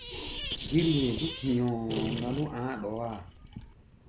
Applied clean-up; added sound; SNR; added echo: none; Sink (filling or washing); 4 dB; none.